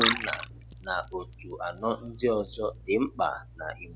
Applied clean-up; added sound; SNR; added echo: none; Liquid; 3 dB; none.